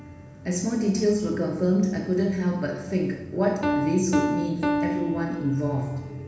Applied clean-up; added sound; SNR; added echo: none; Piano; 6 dB; reverberation time 1.1 s.